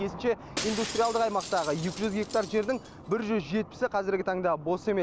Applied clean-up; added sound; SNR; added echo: none; Shatter; 13 dB; none.